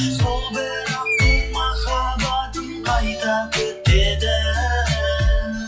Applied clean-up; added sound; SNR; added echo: classical method log-MMSE.